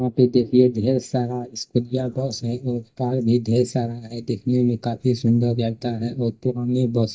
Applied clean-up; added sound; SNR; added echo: neural mask model DeepFilterNet 3.